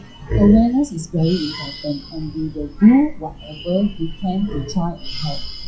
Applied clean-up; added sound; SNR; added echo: classical method WPE with log-MMSE.